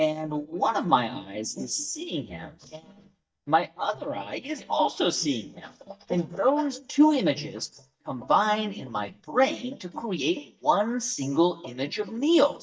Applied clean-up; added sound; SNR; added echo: neural mask model DeepFilterNet 3.